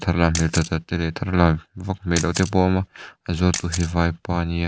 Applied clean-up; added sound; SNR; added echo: none; Camera; 13 dB; none.